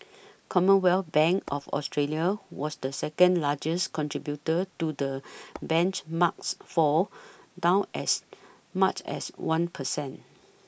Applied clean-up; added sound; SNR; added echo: none; Tap / Hammer; 18 dB; none.